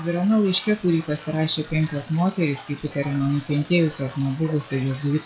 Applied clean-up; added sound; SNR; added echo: classical method log-MMSE.